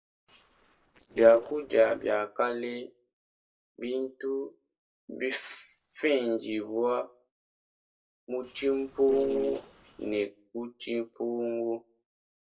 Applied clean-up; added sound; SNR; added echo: neural separator model SepFormer DNS4.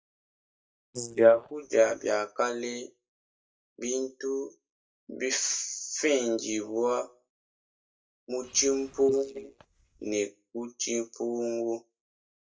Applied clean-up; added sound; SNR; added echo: neural mask model DeepFilterNet 3.